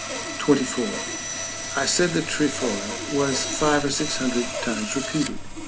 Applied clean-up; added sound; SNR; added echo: none; Sawing; 5 dB; none.